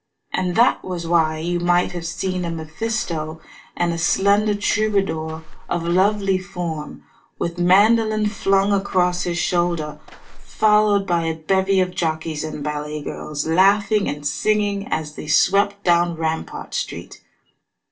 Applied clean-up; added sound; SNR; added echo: none; Walk, footsteps; 13 dB; reverberation time 0.2 s.